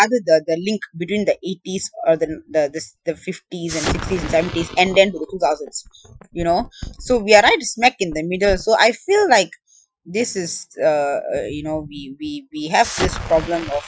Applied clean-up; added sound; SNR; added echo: classical method Wiener filter.